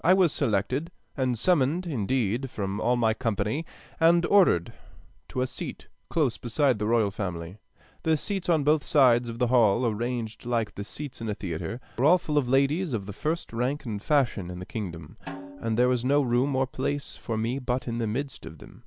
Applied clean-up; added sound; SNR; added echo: none; Snare drum; 19 dB; none.